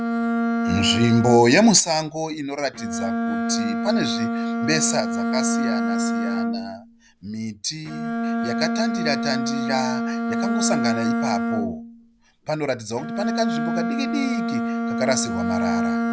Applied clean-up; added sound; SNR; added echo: none; Bowed string instrument; 0 dB; none.